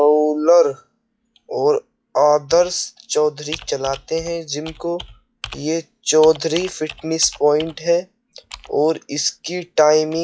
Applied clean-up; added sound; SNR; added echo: classical method log-MMSE.